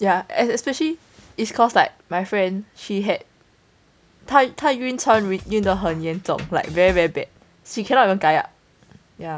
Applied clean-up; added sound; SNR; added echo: none; Drum kit; 15 dB; none.